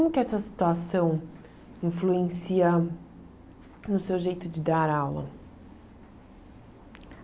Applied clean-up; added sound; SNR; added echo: none; none; none; none.